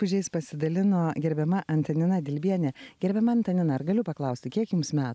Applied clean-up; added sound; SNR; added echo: none; none; none; none.